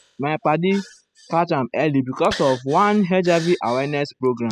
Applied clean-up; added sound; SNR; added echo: classical method spectral subtraction.